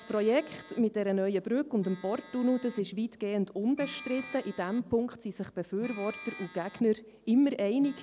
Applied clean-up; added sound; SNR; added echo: none; Telephone + Wind instrument, woodwind instrument; 19 dB; none.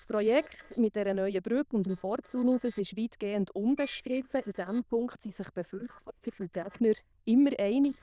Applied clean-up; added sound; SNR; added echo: neural diffusion model UNIVERSE++.